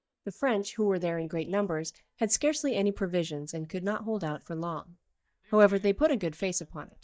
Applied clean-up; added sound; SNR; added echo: neural mask model DeepFilterNet 3.